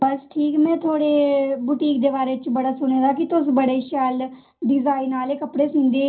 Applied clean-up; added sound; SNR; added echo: none; none; none; reverberation time 0.3 s.